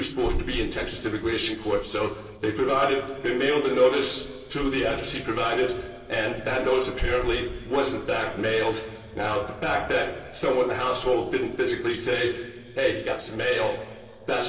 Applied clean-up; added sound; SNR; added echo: neural separator model SepFormer DNS4.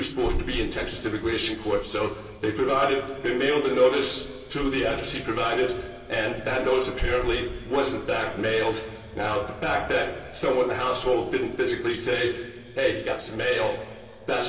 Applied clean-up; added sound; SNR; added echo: none; Buzz; 18 dB; reverberation time 2.5 s.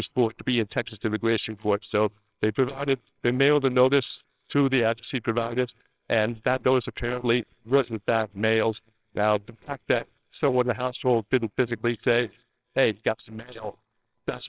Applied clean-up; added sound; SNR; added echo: neural separator model SepFormer WHAMR!.